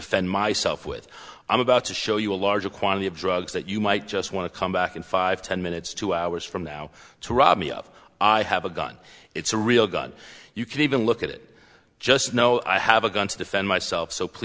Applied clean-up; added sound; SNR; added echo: none; none; none; none.